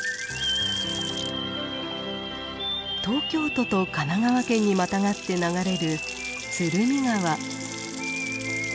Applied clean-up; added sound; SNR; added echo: none; Sink (filling or washing) / Water tap, faucet / Splash, splatter; 14 dB; none.